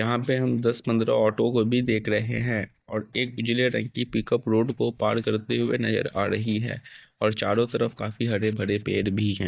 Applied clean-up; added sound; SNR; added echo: neural mask model DeepFilterNet 3.